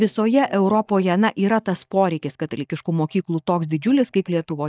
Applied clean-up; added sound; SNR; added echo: neural mask model DeepFilterNet 3.